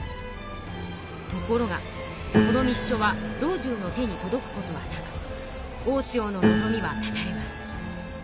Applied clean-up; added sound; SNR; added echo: none; Piano; 2 dB; none.